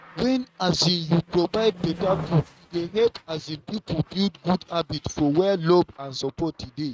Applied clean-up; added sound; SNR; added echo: neural mask model RNNoise.